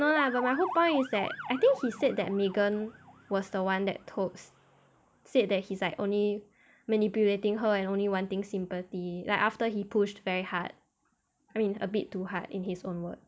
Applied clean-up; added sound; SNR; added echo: none; Motor vehicle (road) / Siren; 16 dB; none.